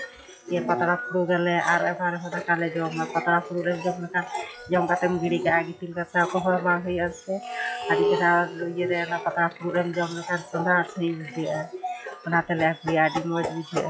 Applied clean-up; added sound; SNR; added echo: classical method log-MMSE.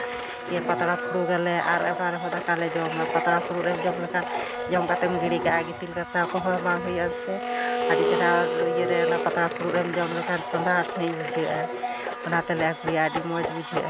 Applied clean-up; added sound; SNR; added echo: none; Domestic sounds, home sounds; 2 dB; none.